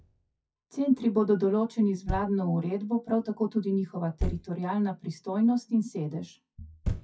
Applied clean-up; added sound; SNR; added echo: classical method WPE with log-MMSE.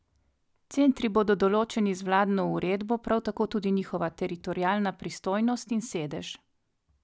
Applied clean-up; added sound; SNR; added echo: none; none; none; none.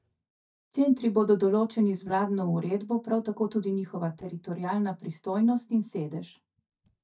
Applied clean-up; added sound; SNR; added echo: neural mask model DeepFilterNet 3.